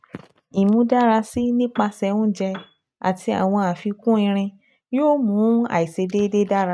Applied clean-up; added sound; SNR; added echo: neural mask model RNNoise.